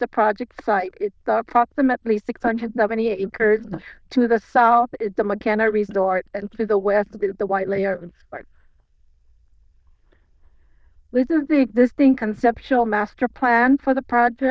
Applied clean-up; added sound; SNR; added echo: neural diffusion model UNIVERSE++.